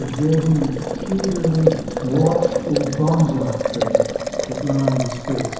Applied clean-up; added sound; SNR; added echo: none; Boiling; 2 dB; reverberation time 1.0 s.